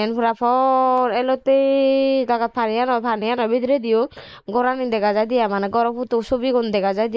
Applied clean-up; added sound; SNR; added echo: neural mask model Resemble Enhance denoiser.